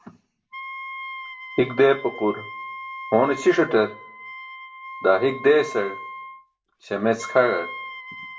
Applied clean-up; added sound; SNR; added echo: none; Wind instrument, woodwind instrument; 13 dB; reverberation time 0.3 s.